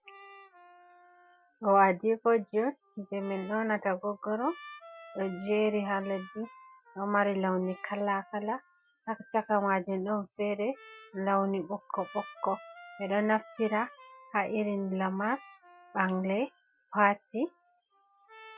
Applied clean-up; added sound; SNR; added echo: classical method Wiener filter.